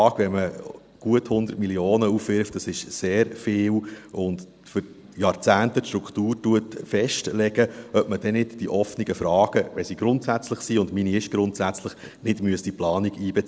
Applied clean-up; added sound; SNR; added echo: none; none; none; none.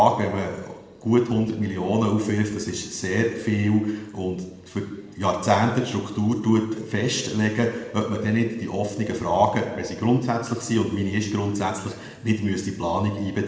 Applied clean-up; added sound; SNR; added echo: none; none; none; reverberation time 1.0 s.